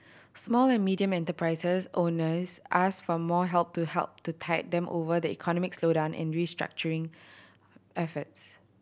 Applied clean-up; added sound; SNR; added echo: none; none; none; none.